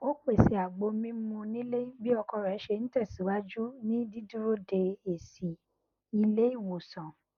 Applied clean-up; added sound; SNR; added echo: none; none; none; none.